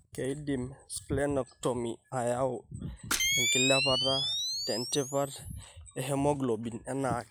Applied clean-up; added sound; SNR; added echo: classical method log-MMSE.